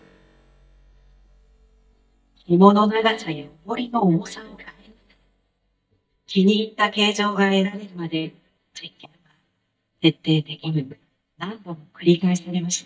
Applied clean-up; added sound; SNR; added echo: neural mask model DeepFilterNet 3.